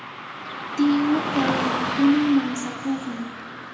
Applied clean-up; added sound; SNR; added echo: none; Car passing by / Traffic noise, roadway noise; 5 dB; reverberation time 2.2 s.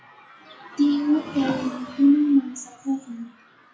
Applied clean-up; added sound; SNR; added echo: classical method WPE with log-MMSE.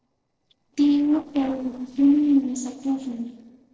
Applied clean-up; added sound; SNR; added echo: neural separator model SepFormer DNS4.